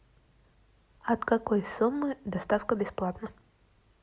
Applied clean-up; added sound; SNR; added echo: none; none; none; none.